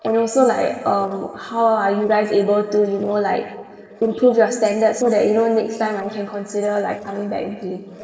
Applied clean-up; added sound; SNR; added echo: neural separator model SepFormer DNS4.